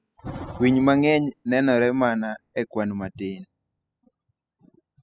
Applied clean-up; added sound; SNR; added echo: classical method spectral subtraction.